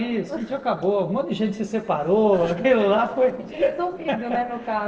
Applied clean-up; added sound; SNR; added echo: neural separator model SepFormer DNS4.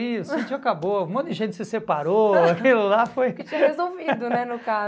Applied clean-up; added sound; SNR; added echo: none; none; none; none.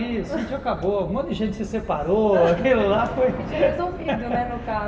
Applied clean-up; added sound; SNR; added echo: none; Subway, metro, underground / Train; 12 dB; reverberation time 1.1 s.